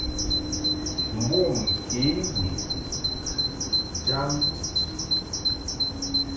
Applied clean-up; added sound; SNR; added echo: none; Bird vocalization, bird call, bird song; -4 dB; reverberation time 0.5 s.